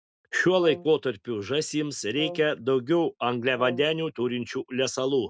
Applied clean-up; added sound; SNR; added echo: none; Brass instrument; 16 dB; none.